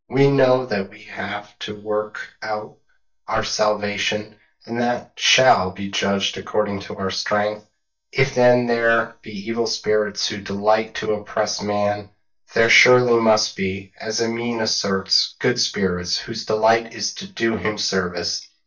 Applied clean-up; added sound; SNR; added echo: neural mask model DeepFilterNet 3.